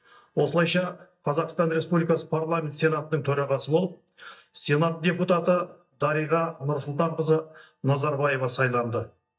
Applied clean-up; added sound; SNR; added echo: neural mask model DeepFilterNet 3.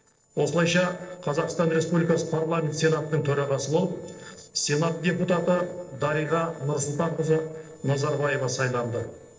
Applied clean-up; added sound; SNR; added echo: neural separator model SepFormer DNS4.